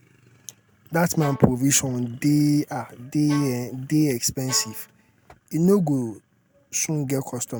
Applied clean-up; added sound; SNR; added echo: none; Bowed string instrument; 17 dB; none.